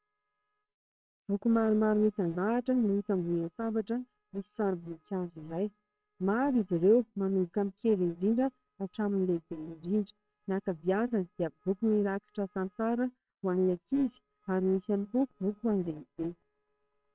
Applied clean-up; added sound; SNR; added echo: neural separator model SepFormer WHAMR!.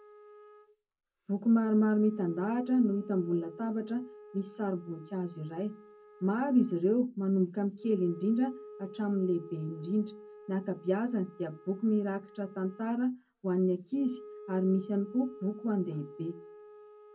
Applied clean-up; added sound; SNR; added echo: none; Wind instrument, woodwind instrument; 18 dB; reverberation time 0.3 s.